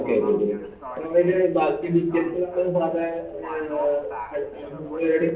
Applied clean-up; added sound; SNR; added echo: none; Livestock, farm animals, working animals; 16 dB; reverberation time 0.6 s.